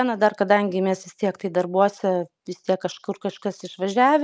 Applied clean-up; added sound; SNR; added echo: none; none; none; none.